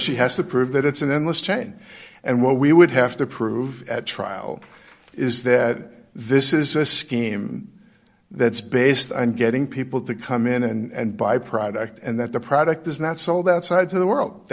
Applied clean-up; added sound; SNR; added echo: none; none; none; none.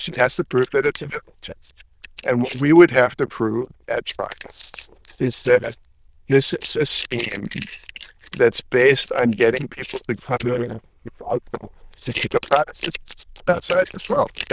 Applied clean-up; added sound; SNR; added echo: neural diffusion model UNIVERSE++.